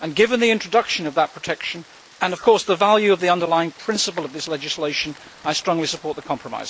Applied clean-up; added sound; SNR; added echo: neural mask model Resemble Enhance denoiser.